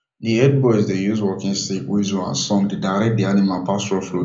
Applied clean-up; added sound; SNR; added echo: none; none; none; reverberation time 0.4 s.